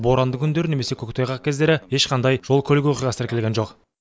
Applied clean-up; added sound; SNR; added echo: none; none; none; none.